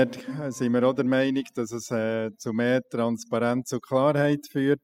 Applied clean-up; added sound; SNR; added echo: classical method spectral subtraction.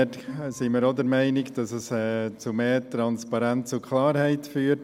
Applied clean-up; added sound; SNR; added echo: none; Organ; 18 dB; none.